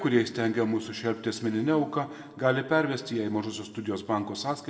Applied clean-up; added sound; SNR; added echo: none; none; none; reverberation time 1.3 s.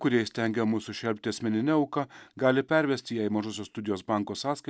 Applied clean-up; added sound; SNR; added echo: none; none; none; none.